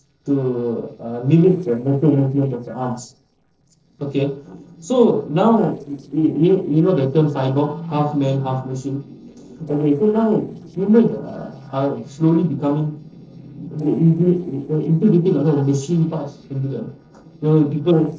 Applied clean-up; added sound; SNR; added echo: neural separator model SepFormer DNS4.